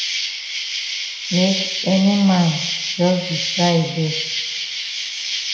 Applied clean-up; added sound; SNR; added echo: none; Insect; 4 dB; reverberation time 0.8 s.